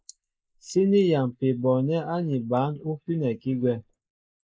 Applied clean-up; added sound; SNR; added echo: neural mask model Resemble Enhance denoiser.